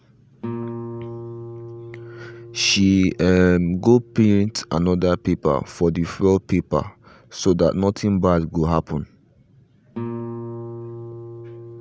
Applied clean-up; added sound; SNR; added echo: none; Guitar; 15 dB; none.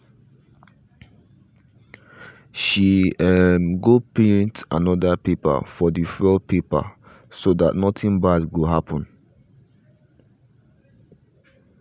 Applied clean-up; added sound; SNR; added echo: none; none; none; none.